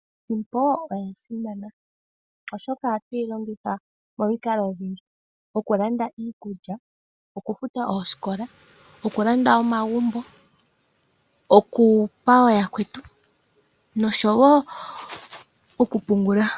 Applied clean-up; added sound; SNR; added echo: none; none; none; none.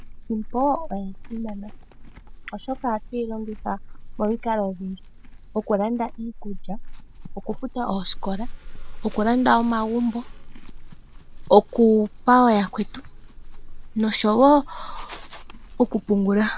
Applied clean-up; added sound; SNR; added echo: none; Chewing, mastication / Livestock, farm animals, working animals; 11 dB; none.